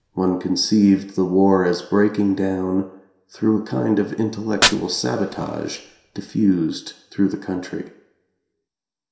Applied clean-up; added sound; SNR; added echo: none; Fire; 11 dB; reverberation time 0.7 s.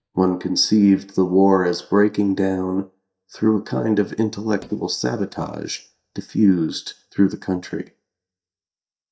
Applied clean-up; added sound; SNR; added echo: neural mask model DeepFilterNet 3.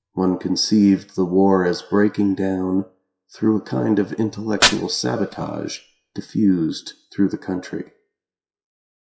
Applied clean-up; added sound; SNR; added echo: classical method WPE with log-MMSE.